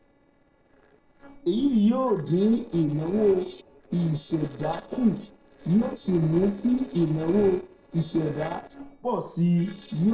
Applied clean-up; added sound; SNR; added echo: neural separator model SepFormer DNS4.